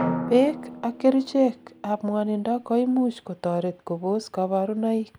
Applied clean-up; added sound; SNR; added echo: none; Drum; 12 dB; none.